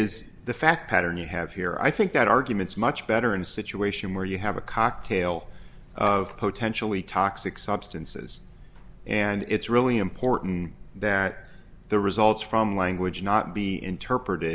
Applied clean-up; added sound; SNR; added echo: none; none; none; none.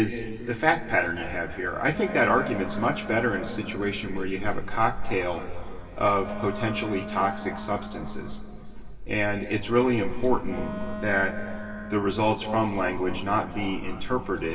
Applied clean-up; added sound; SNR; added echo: none; Wind instrument, woodwind instrument; 14 dB; reverberation time 3.0 s.